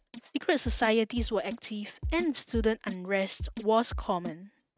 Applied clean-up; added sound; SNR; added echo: neural mask model RNNoise.